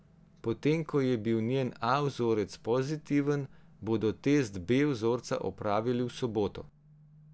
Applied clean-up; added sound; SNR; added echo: none; none; none; none.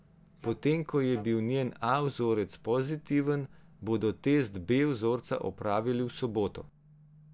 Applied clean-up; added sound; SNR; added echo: none; Wind instrument, woodwind instrument; 20 dB; none.